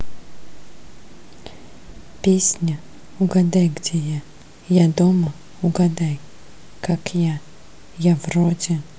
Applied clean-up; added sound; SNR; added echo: none; none; none; none.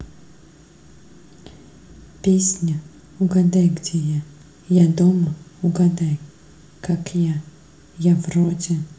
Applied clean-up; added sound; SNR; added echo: none; none; none; reverberation time 0.4 s.